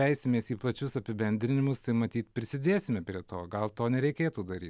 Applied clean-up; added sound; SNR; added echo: none; none; none; none.